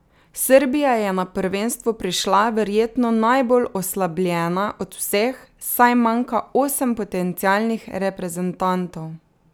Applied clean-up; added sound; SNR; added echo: none; none; none; none.